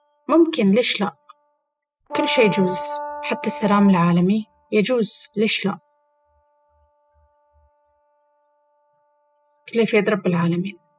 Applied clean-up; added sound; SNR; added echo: classical method spectral subtraction.